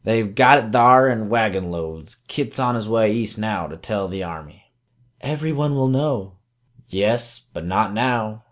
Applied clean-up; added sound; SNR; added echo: none; none; none; none.